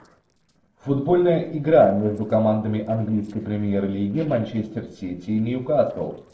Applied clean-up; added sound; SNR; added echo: neural separator model SepFormer DNS4.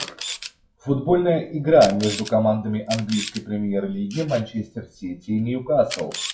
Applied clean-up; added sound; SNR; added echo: classical method WPE with log-MMSE.